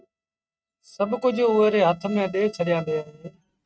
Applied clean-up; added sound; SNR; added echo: neural mask model RNNoise.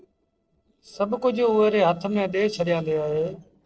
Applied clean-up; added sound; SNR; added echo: neural separator model SepFormer DNS4.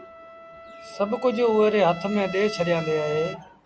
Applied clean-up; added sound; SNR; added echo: none; Trumpet; 14 dB; none.